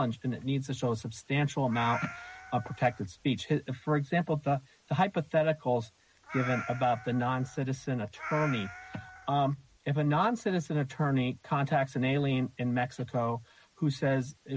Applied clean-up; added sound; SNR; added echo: none; Meow; 12 dB; none.